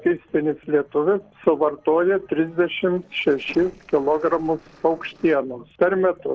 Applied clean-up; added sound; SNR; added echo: neural separator model SepFormer DNS4.